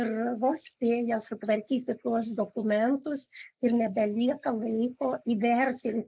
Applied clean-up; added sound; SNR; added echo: neural mask model Resemble Enhance denoiser.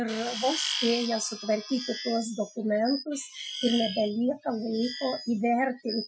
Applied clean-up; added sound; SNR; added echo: classical method Wiener filter.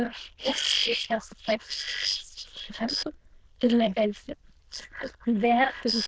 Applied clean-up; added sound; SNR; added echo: neural diffusion model UNIVERSE++.